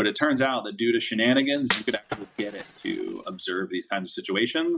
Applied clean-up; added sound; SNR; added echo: neural mask model RNNoise.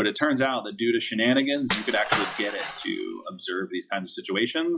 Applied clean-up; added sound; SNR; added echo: classical method log-MMSE.